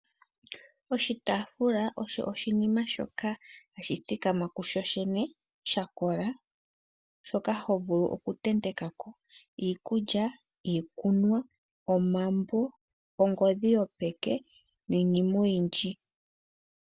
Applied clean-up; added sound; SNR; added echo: none; none; none; none.